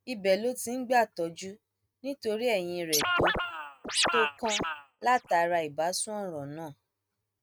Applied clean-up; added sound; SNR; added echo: neural mask model RNNoise.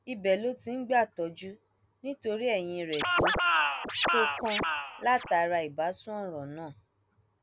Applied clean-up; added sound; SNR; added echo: none; Scratching (performance technique); -4 dB; none.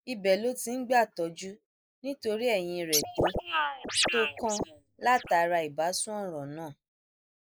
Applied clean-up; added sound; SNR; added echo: neural mask model Resemble Enhance denoiser.